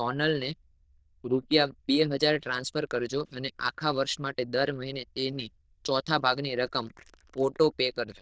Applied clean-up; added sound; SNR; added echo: neural diffusion model UNIVERSE++.